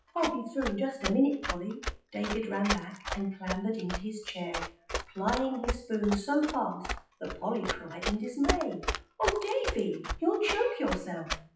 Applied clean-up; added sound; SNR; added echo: classical method WPE with log-MMSE.